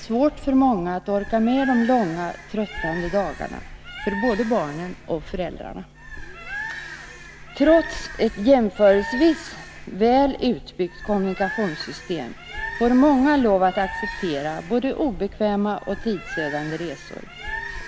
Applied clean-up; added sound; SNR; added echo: none; Bird; 12 dB; none.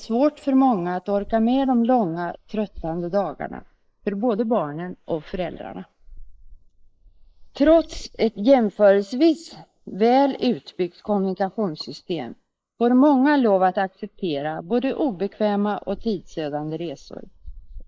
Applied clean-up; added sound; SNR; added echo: neural mask model Resemble Enhance denoiser.